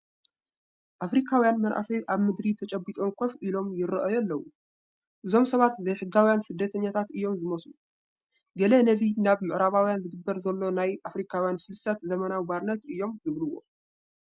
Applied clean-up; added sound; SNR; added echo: none; none; none; none.